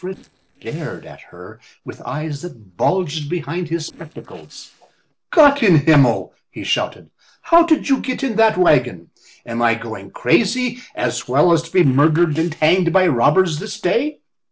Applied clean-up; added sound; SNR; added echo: neural separator model SepFormer DNS4.